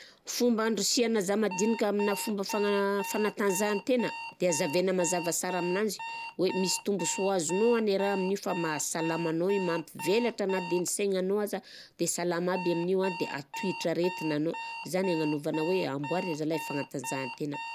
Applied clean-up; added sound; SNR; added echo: none; Alarm; 12 dB; none.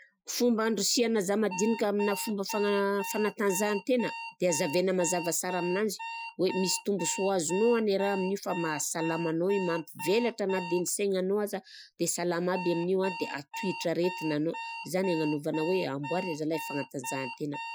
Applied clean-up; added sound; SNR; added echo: classical method Wiener filter.